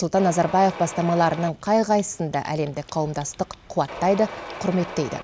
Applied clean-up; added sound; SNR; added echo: none; Mechanisms; 12 dB; none.